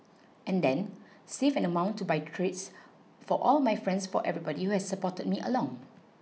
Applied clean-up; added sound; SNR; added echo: none; none; none; none.